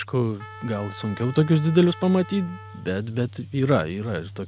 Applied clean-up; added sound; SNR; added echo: none; Trumpet; 20 dB; none.